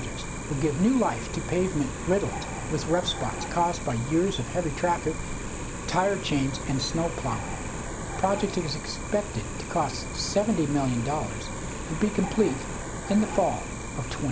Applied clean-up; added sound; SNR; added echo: none; Cricket; 7 dB; none.